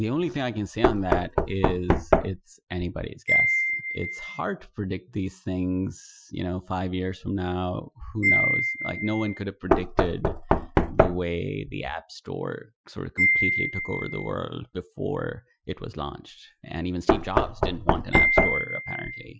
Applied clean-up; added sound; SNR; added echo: classical method Wiener filter.